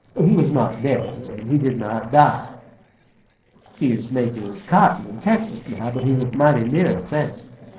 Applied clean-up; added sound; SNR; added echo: neural separator model SepFormer DNS4.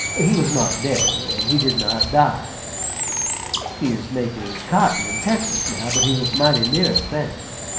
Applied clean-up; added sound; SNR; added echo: none; Bird; 2 dB; reverberation time 0.6 s.